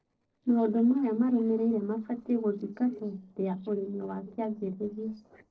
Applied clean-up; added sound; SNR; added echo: neural separator model SepFormer DNS4.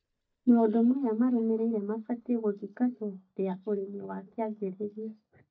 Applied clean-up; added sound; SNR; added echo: neural mask model DeepFilterNet 3.